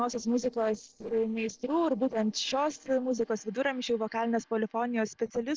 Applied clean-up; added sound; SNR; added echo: neural separator model SepFormer DNS4.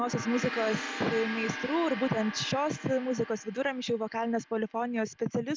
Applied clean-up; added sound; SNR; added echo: none; Gong; 10 dB; none.